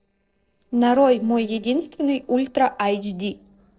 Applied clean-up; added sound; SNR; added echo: neural separator model SepFormer DNS4.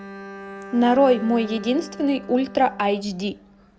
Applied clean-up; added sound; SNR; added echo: none; Bowed string instrument; 16 dB; none.